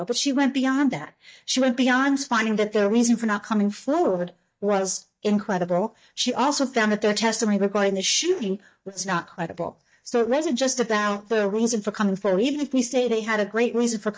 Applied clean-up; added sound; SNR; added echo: neural mask model DeepFilterNet 3.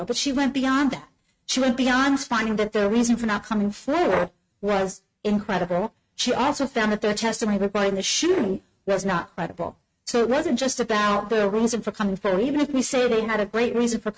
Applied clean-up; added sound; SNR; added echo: neural mask model RNNoise.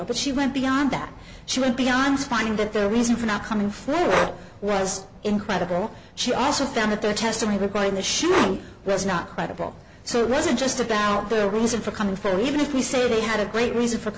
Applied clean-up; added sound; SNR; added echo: none; Breathing; 10 dB; none.